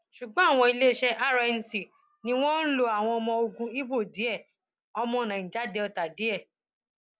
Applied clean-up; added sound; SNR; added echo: none; none; none; none.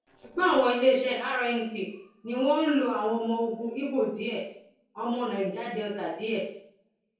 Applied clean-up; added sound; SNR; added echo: neural separator model SepFormer DNS4.